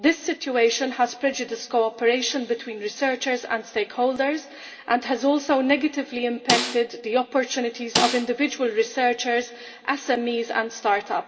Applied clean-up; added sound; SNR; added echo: none; Snare drum; 4 dB; reverberation time 2.1 s.